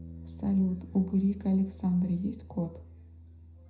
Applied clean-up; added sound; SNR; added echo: none; Bass guitar; 16 dB; reverberation time 0.5 s.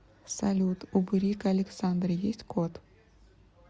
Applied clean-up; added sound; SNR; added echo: none; none; none; none.